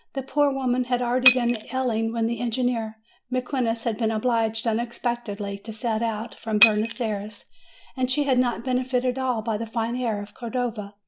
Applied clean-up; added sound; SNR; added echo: none; Shatter; 5 dB; none.